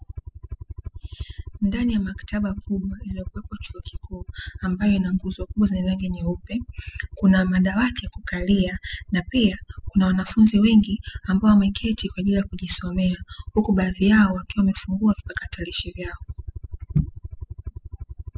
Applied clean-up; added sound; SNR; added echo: classical method spectral subtraction.